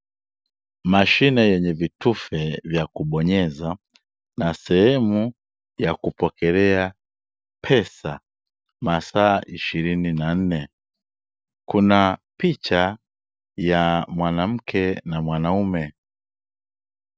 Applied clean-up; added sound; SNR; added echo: none; none; none; none.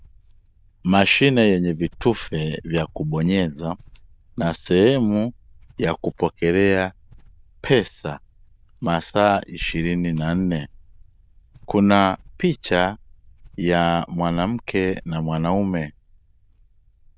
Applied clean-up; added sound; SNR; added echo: neural diffusion model UNIVERSE++.